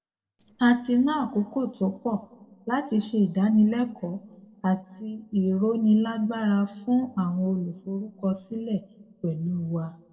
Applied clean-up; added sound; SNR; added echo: neural separator model SepFormer DNS4.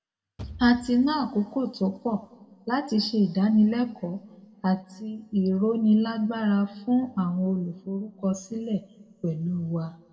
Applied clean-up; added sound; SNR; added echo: none; Bass drum / Thump, thud; 17 dB; reverberation time 1.3 s.